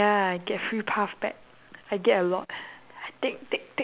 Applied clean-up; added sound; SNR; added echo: none; none; none; none.